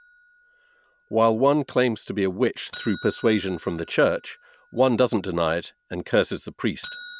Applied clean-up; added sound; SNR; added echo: none; Bell; 16 dB; none.